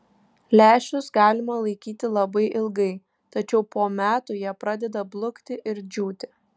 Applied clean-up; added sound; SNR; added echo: none; none; none; none.